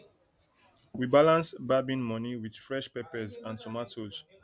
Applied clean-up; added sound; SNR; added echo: none; none; none; none.